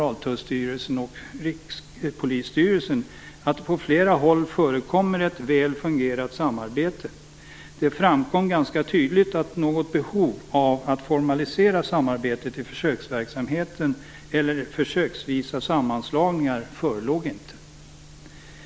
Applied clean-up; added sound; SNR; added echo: none; none; none; none.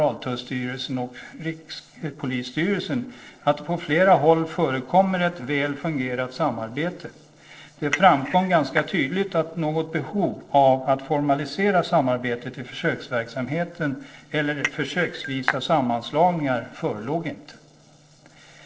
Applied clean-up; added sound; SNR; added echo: neural separator model SepFormer DNS4.